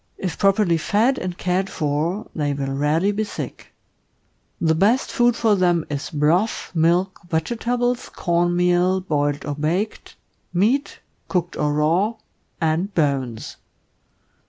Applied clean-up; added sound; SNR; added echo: none; none; none; none.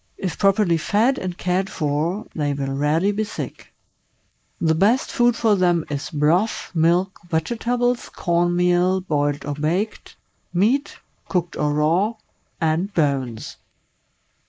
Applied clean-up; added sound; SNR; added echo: neural mask model Resemble Enhance denoiser.